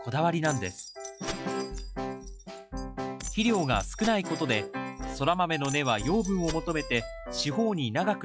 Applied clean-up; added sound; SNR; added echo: classical method log-MMSE.